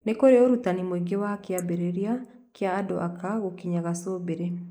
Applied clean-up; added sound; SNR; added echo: neural mask model Resemble Enhance denoiser.